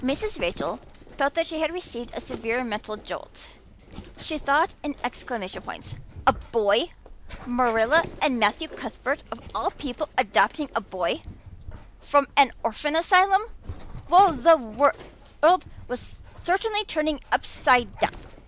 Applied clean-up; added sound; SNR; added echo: none; Dog; 16 dB; none.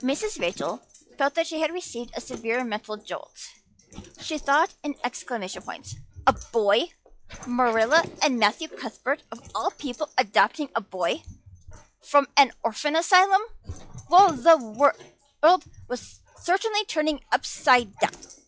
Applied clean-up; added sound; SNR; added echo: classical method log-MMSE.